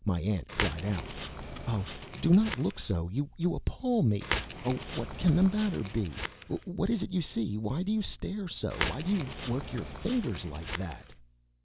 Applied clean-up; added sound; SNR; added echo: none; Crackle; 8 dB; none.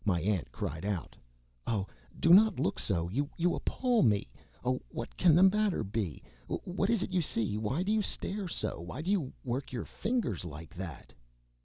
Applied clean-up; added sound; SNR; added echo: none; none; none; none.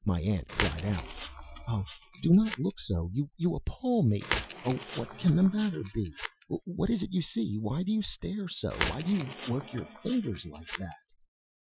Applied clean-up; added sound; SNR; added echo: classical method Wiener filter.